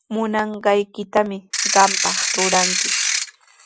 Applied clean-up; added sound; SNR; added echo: none; Ratchet, pawl / Percussion; -1 dB; none.